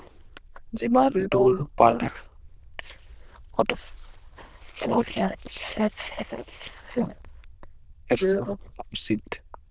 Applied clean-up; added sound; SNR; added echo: neural diffusion model UNIVERSE++.